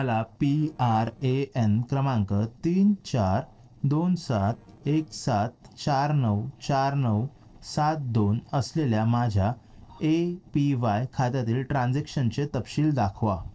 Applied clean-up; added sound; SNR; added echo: neural separator model SepFormer DNS4.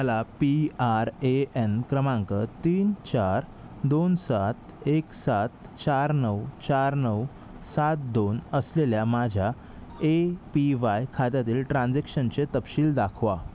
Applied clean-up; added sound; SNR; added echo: none; none; none; none.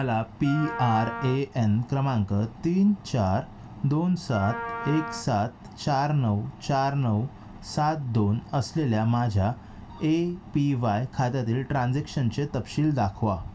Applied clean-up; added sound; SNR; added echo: none; Wind instrument, woodwind instrument; 10 dB; reverberation time 0.2 s.